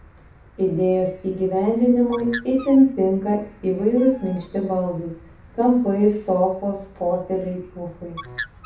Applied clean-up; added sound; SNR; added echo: none; Bird; 19 dB; reverberation time 0.7 s.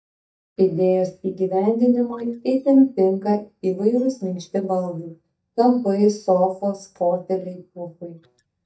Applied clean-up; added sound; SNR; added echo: neural mask model DeepFilterNet 3.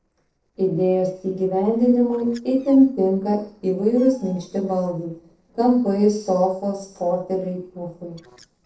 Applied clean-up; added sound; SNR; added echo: neural separator model SepFormer DNS4.